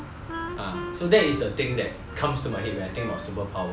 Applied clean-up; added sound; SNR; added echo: none; Wind instrument, woodwind instrument; 12 dB; none.